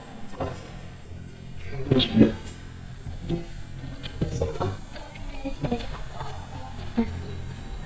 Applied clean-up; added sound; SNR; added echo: neural mask model DeepFilterNet 3.